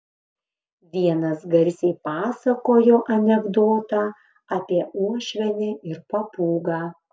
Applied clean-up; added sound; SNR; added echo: none; none; none; none.